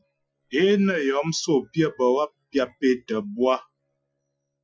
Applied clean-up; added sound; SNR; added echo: classical method Wiener filter.